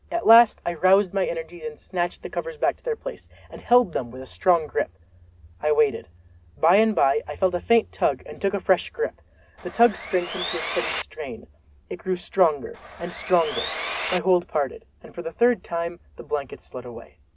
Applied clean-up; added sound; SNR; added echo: none; Sawing; 5 dB; none.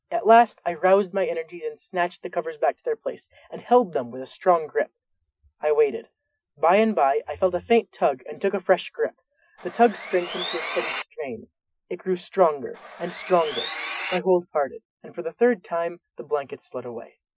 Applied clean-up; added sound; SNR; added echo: classical method Wiener filter.